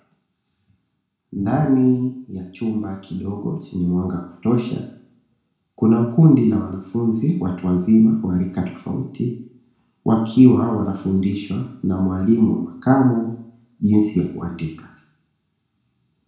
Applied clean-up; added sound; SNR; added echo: none; none; none; reverberation time 0.6 s.